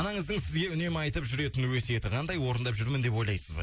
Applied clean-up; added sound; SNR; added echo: none; none; none; none.